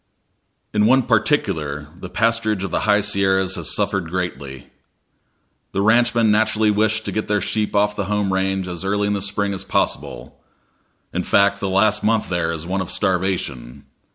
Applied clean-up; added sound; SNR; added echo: none; none; none; none.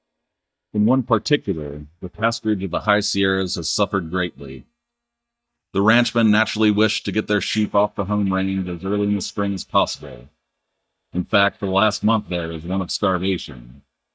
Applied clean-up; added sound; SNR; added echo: neural mask model DeepFilterNet 3.